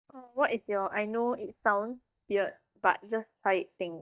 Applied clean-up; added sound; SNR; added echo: neural mask model DeepFilterNet 3.